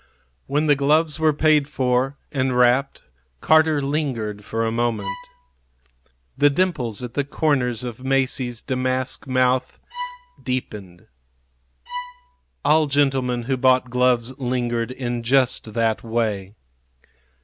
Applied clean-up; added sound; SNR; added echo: none; Bowed string instrument; 12 dB; none.